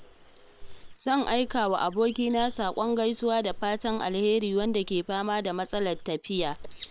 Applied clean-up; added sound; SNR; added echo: neural separator model SepFormer WHAM!.